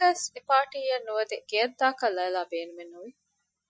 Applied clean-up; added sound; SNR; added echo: classical method Wiener filter.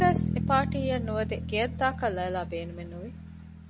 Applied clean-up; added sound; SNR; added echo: none; Bass guitar; 3 dB; none.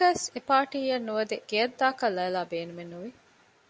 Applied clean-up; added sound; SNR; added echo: none; none; none; none.